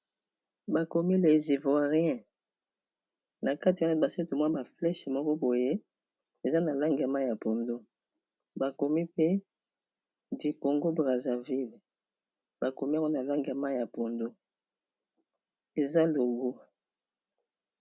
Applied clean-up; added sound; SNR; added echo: none; none; none; none.